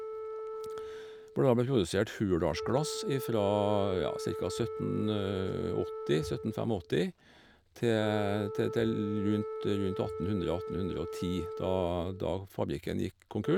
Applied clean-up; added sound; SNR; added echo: none; Wind instrument, woodwind instrument; 8 dB; none.